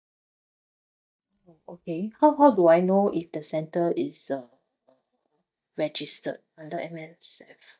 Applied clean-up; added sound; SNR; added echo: neural mask model DeepFilterNet 3.